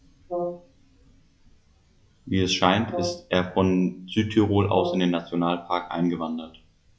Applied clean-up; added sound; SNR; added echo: classical method log-MMSE.